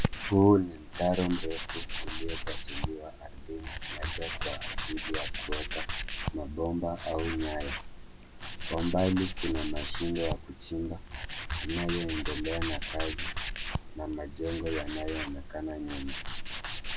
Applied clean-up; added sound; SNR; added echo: none; Tools; 2 dB; none.